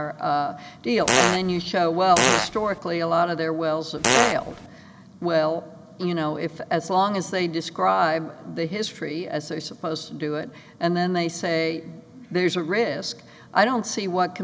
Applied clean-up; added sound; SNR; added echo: none; Fart; -2 dB; none.